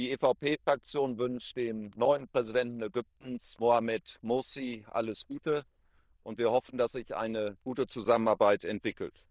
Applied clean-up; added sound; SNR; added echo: neural diffusion model UNIVERSE++.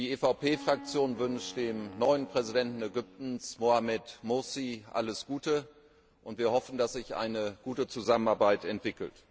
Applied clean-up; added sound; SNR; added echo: none; Wind instrument, woodwind instrument; 17 dB; none.